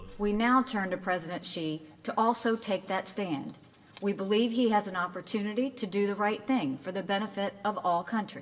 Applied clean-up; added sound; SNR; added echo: none; none; none; reverberation time 1.0 s.